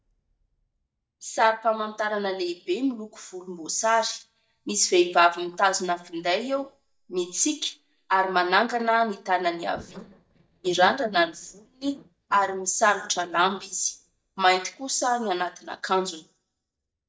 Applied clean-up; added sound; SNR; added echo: neural mask model DeepFilterNet 3.